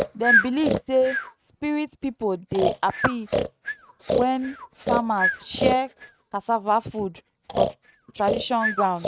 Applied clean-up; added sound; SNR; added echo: neural mask model RNNoise.